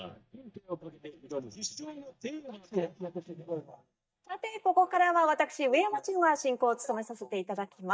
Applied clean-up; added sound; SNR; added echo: neural mask model DeepFilterNet 3.